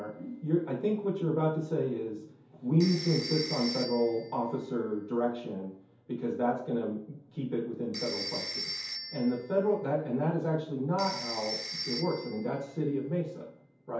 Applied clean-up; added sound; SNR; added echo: none; Telephone; 11 dB; reverberation time 0.6 s.